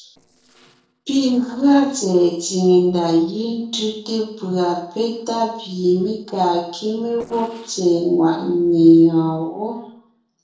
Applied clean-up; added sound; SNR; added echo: neural separator model SepFormer DNS4.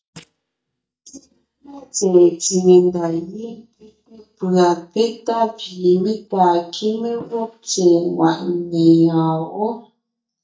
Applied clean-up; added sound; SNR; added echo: neural mask model DeepFilterNet 3.